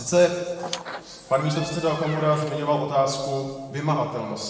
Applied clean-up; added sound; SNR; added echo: none; Squeak; 14 dB; reverberation time 1.3 s.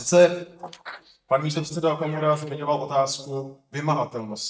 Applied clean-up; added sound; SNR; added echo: neural mask model DeepFilterNet 3.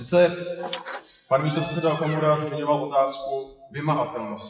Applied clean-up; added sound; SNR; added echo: classical method WPE with log-MMSE.